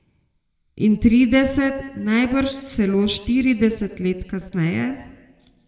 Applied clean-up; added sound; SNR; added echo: none; none; none; reverberation time 1.1 s.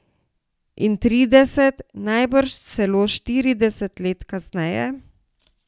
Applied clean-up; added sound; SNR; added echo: none; none; none; none.